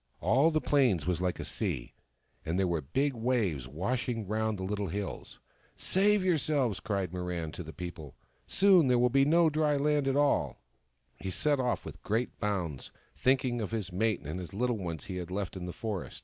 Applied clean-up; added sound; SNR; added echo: none; none; none; none.